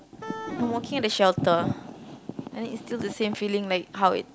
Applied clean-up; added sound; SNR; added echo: none; Wind instrument, woodwind instrument; 13 dB; none.